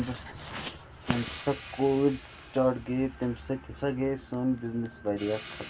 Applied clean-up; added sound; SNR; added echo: none; Hi-hat + Bell; 19 dB; none.